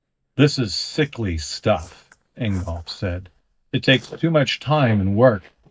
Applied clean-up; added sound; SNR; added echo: neural mask model DeepFilterNet 3.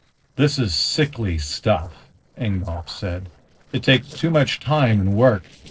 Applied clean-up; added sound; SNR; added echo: neural separator model SepFormer DNS4.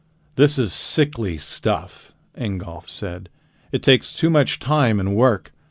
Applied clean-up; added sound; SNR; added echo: none; none; none; none.